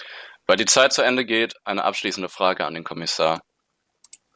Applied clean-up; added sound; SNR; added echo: none; none; none; none.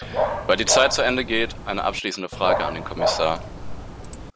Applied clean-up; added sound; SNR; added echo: none; Dog; 3 dB; none.